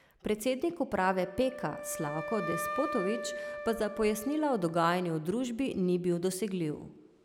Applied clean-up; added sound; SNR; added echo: none; Wind instrument, woodwind instrument; 10 dB; none.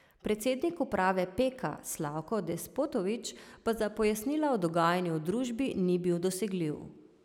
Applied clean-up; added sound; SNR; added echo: none; none; none; none.